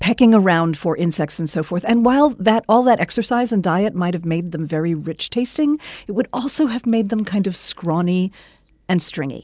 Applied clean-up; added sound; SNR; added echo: none; none; none; none.